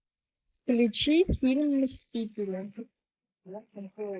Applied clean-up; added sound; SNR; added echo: neural mask model Resemble Enhance denoiser.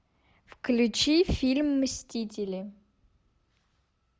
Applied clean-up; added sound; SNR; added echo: none; none; none; none.